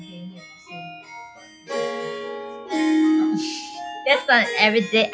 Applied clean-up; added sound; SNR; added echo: classical method log-MMSE.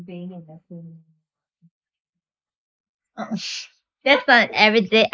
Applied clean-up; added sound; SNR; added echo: neural mask model Resemble Enhance denoiser.